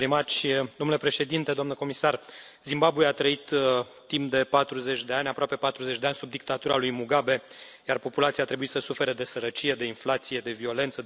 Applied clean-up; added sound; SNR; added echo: none; none; none; none.